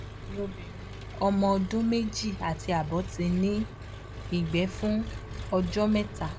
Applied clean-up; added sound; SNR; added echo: none; Engine; 10 dB; none.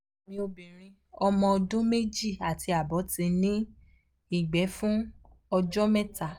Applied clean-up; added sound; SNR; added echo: none; none; none; none.